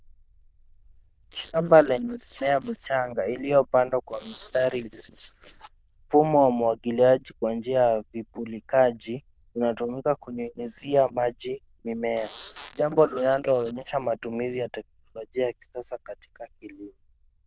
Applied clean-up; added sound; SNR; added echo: neural diffusion model UNIVERSE++.